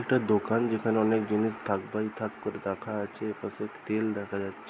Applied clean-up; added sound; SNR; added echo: none; none; none; none.